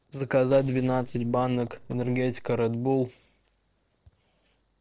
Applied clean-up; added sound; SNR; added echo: neural separator model SepFormer DNS4.